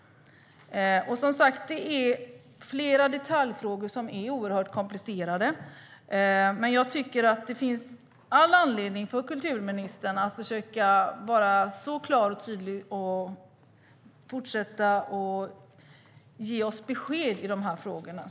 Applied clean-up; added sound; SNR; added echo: none; none; none; none.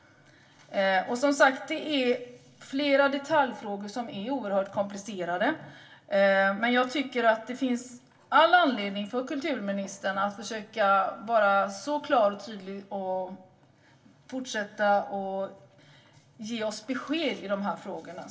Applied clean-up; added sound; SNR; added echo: none; none; none; reverberation time 0.2 s.